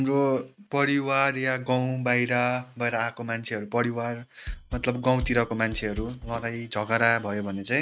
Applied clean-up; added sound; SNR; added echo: neural mask model RNNoise.